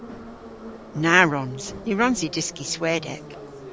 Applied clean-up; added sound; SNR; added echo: none; Subway, metro, underground; 14 dB; none.